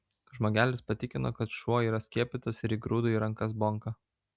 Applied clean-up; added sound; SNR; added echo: none; none; none; none.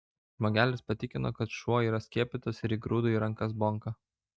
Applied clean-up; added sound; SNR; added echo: neural mask model DeepFilterNet 3.